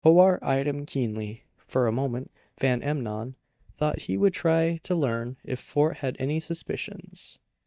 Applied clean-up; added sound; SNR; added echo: neural mask model DeepFilterNet 3.